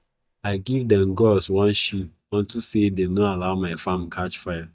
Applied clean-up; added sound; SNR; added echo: neural mask model DeepFilterNet 3.